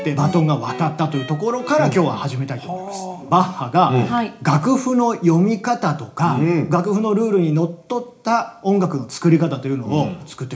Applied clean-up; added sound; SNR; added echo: none; none; none; reverberation time 0.4 s.